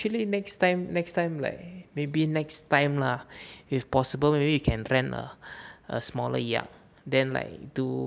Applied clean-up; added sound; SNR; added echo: none; none; none; none.